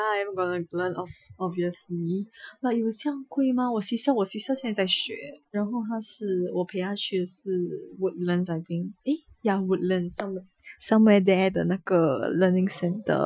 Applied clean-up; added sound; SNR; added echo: classical method Wiener filter.